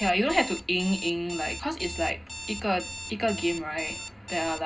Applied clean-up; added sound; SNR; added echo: none; Alarm; 11 dB; reverberation time 0.2 s.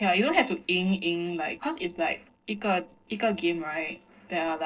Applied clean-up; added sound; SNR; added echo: neural separator model SepFormer DNS4.